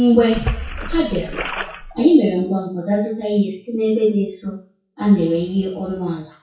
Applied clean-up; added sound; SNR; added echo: classical method WPE with log-MMSE.